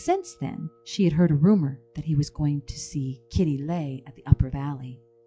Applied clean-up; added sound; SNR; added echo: classical method log-MMSE.